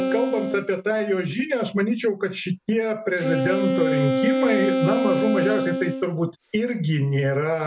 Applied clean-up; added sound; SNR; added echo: none; Wind instrument, woodwind instrument; 2 dB; none.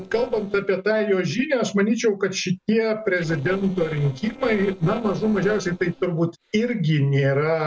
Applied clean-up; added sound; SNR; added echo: neural separator model SepFormer DNS4.